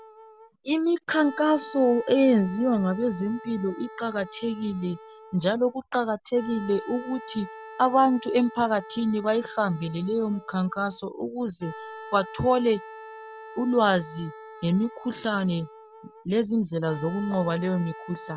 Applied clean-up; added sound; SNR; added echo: none; Wind instrument, woodwind instrument; 17 dB; none.